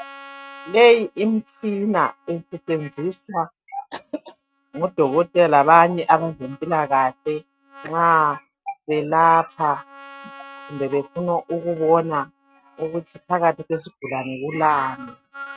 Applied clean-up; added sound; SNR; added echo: neural mask model RNNoise.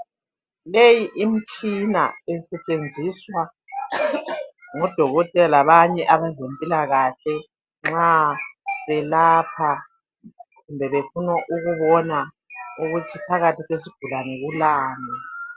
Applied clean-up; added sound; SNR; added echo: none; none; none; none.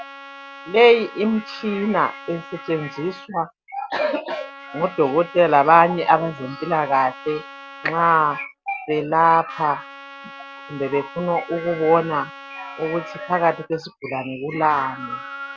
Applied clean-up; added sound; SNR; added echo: none; Trumpet; 18 dB; none.